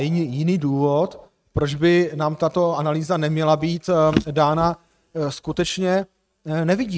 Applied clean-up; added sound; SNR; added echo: neural mask model RNNoise.